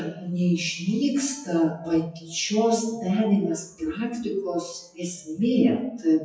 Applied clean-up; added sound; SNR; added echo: classical method WPE with log-MMSE.